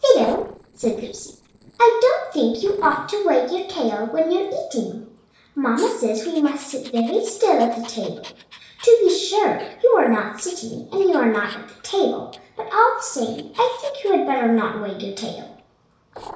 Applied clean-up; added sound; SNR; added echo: neural separator model SepFormer DNS4.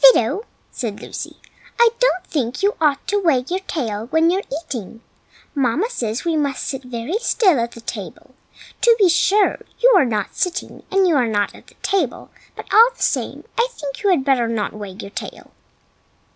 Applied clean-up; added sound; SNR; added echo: none; none; none; none.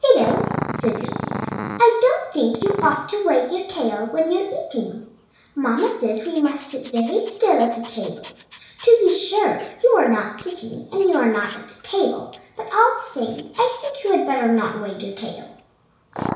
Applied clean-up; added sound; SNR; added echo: none; Growling; 13 dB; reverberation time 0.6 s.